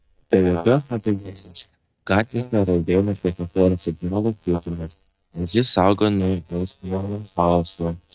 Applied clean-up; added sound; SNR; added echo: neural mask model DeepFilterNet 3.